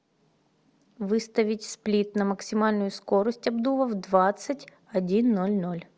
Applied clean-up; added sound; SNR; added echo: none; none; none; none.